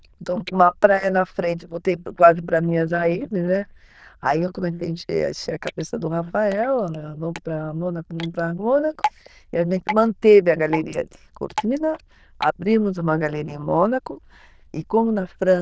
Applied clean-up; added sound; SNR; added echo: neural diffusion model UNIVERSE++.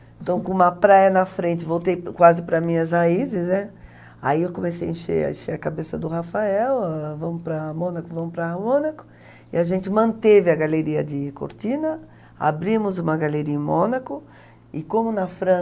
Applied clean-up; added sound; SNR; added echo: none; none; none; none.